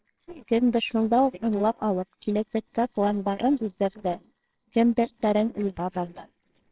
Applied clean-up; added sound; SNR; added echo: neural separator model SepFormer WHAMR!.